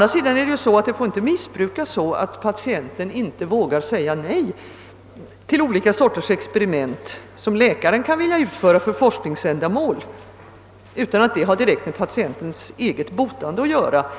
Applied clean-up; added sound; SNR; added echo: none; none; none; none.